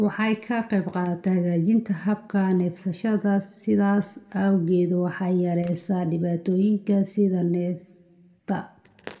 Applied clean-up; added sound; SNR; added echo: none; none; none; reverberation time 0.9 s.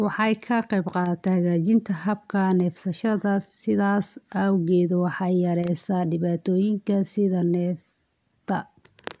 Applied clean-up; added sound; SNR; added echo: none; none; none; none.